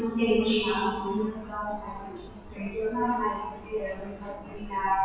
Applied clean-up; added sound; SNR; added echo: classical method WPE with log-MMSE.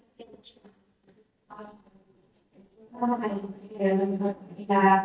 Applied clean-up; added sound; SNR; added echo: neural mask model DeepFilterNet 3.